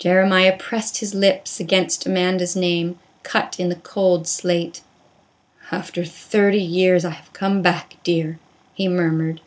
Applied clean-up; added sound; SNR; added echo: none; none; none; none.